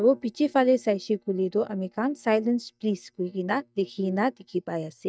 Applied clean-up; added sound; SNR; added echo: neural mask model DeepFilterNet 3.